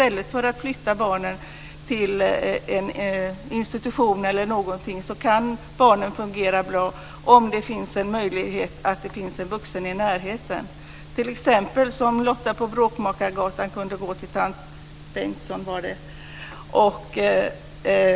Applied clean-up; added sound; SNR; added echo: none; none; none; none.